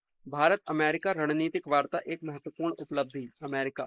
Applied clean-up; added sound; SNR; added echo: neural mask model Resemble Enhance denoiser.